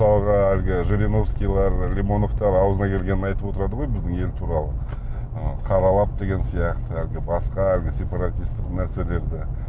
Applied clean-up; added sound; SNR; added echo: none; none; none; none.